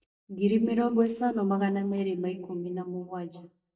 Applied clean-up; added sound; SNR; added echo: neural mask model DeepFilterNet 3.